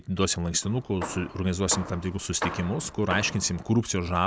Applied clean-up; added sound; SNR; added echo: none; Hammer; 10 dB; none.